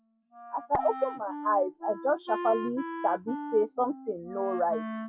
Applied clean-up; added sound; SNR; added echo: classical method log-MMSE.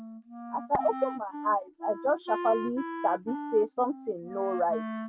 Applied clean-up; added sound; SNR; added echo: neural mask model RNNoise.